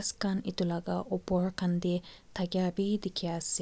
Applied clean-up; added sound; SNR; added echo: none; none; none; none.